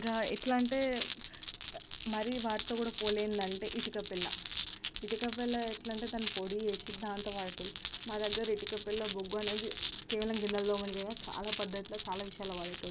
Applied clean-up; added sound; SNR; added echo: none; Glass; -4 dB; none.